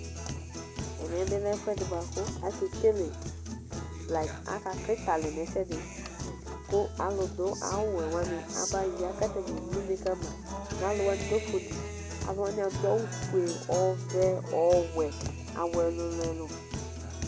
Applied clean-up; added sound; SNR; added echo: none; Guitar; 5 dB; none.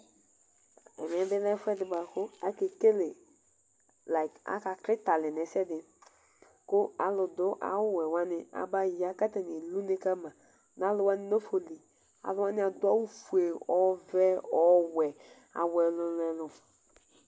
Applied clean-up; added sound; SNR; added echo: none; none; none; none.